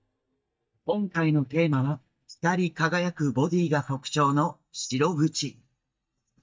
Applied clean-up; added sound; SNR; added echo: neural mask model DeepFilterNet 3.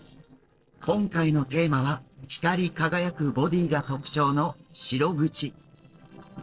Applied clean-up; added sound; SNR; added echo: neural separator model SepFormer DNS4.